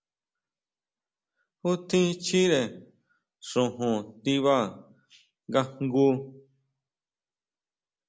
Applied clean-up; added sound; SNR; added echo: none; none; none; none.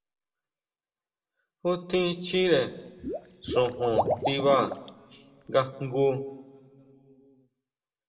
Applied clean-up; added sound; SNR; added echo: none; Liquid; 4 dB; reverberation time 1.2 s.